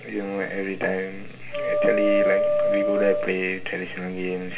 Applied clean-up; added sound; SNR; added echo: none; Wind instrument, woodwind instrument; -3 dB; reverberation time 0.2 s.